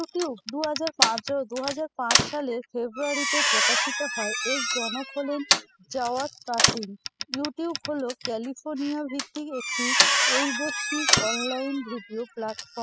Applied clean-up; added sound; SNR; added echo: classical method spectral subtraction.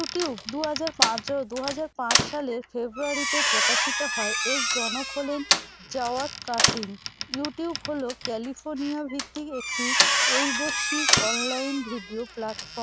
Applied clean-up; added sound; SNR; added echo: none; Slam + Squeak; -4 dB; none.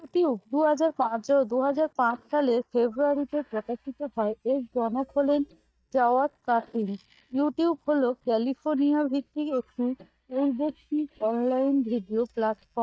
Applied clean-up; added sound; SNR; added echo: neural mask model DeepFilterNet 3.